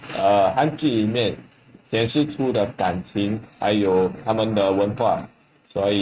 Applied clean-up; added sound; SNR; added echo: neural mask model RNNoise.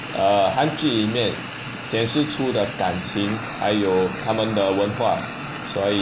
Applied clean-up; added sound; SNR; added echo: none; Frying (food); 8 dB; none.